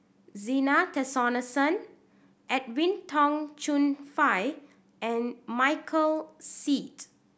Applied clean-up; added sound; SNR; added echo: none; none; none; none.